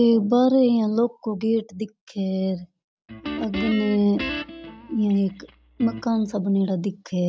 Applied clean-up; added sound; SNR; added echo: none; Guitar; 11 dB; none.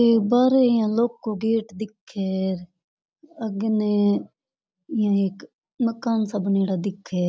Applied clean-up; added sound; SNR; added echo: none; none; none; none.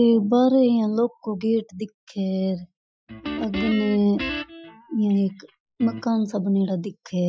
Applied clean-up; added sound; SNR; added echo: classical method Wiener filter.